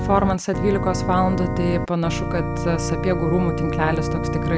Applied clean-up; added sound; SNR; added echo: none; Organ; 1 dB; none.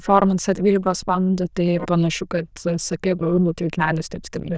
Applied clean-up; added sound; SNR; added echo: neural diffusion model UNIVERSE++.